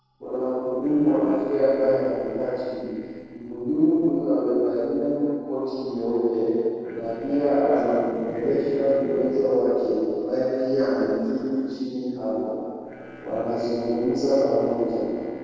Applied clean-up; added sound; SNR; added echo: neural separator model SepFormer DNS4.